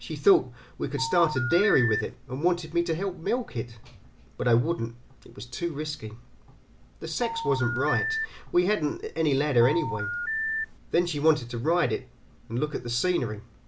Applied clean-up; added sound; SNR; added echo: none; Telephone; 4 dB; none.